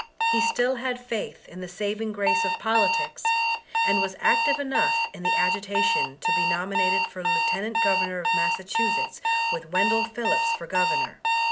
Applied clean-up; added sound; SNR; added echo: none; Alarm; -5 dB; none.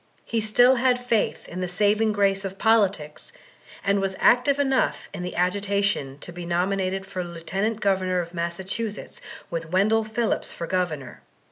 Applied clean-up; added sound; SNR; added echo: none; none; none; none.